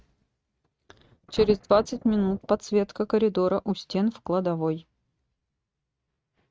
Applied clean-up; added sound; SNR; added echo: neural mask model RNNoise.